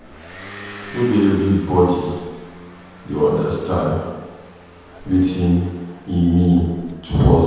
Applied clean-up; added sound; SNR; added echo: none; Motor vehicle (road) / Engine; 19 dB; reverberation time 1.2 s.